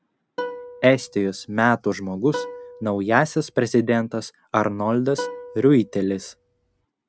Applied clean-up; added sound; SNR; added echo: none; Plucked string instrument; 14 dB; none.